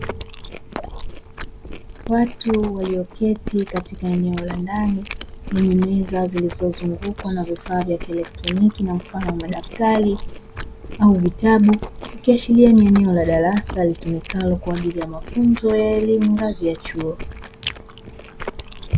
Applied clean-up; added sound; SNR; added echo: none; Chewing, mastication; 13 dB; none.